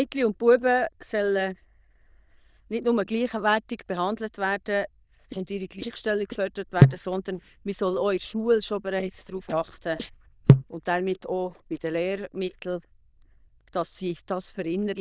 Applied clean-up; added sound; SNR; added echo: neural diffusion model UNIVERSE++.